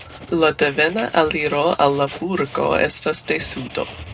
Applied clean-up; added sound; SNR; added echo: none; Writing; 18 dB; reverberation time 0.2 s.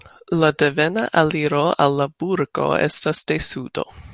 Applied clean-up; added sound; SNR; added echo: none; none; none; none.